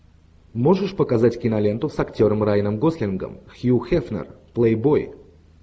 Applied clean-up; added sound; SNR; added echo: none; none; none; none.